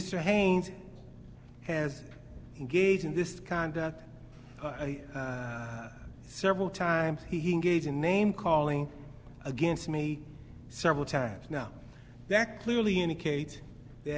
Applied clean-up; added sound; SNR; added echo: none; Engine; 17 dB; none.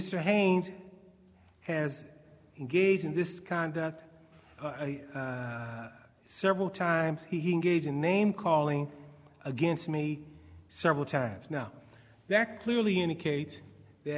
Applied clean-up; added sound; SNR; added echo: none; none; none; none.